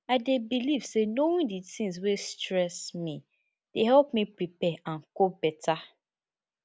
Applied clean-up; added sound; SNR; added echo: none; none; none; none.